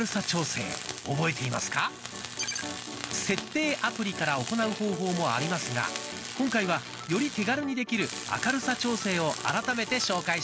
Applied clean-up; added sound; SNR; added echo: none; Tools; 9 dB; none.